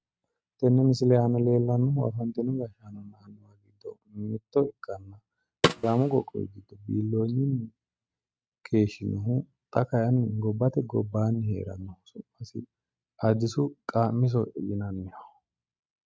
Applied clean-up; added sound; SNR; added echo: neural mask model RNNoise.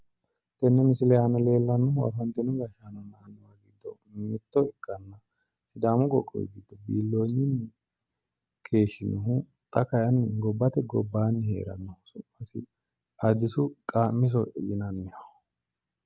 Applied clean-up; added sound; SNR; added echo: none; none; none; none.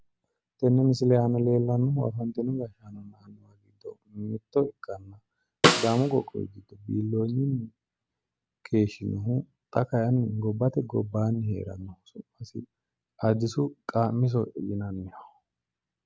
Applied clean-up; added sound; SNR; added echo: none; Snare drum; -1 dB; none.